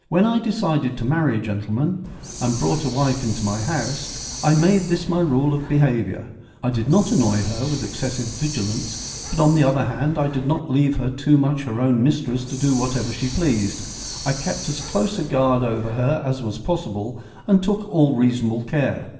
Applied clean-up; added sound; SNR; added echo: none; Hiss; 12 dB; reverberation time 1.1 s.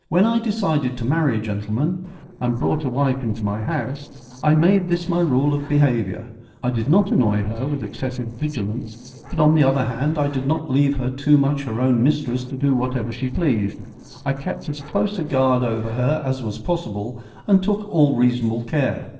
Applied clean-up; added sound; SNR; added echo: neural separator model SepFormer DNS4.